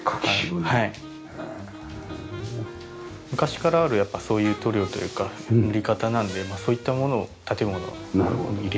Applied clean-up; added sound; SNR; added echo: none; none; none; none.